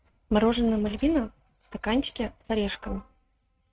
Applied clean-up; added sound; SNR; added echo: neural mask model RNNoise.